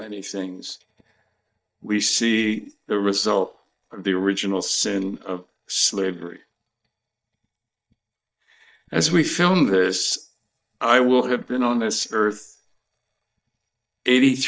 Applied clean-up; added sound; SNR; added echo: neural mask model DeepFilterNet 3.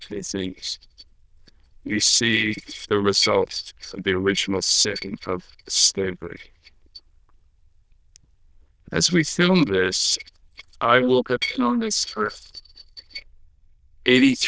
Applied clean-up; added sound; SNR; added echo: neural diffusion model UNIVERSE++.